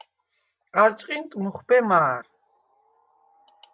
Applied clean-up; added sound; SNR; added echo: none; none; none; none.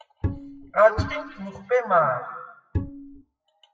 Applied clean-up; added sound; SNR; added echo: classical method WPE with log-MMSE.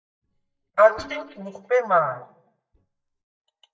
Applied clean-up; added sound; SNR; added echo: neural mask model DeepFilterNet 3.